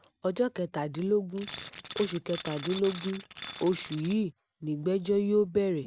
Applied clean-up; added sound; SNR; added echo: none; Tools; 6 dB; none.